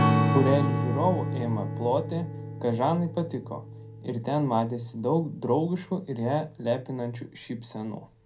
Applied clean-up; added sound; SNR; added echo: none; Strum; 2 dB; reverberation time 0.2 s.